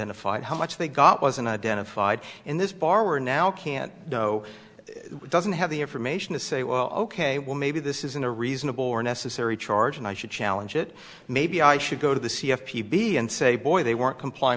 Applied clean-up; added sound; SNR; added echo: none; none; none; none.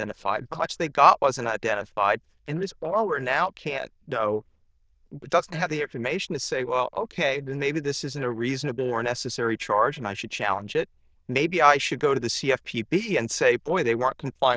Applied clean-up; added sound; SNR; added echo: neural diffusion model UNIVERSE++.